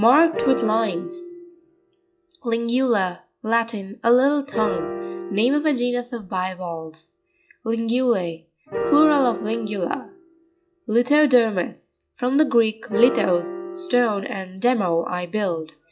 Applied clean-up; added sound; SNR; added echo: classical method log-MMSE.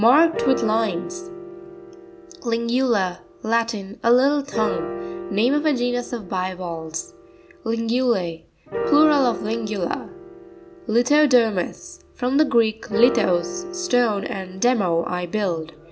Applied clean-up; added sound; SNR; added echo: none; Piano; 10 dB; none.